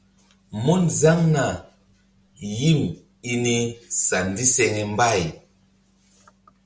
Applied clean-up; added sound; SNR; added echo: none; none; none; none.